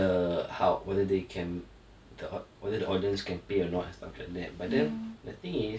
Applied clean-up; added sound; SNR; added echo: none; none; none; none.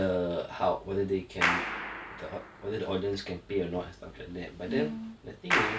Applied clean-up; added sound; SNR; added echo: none; Clapping; 3 dB; none.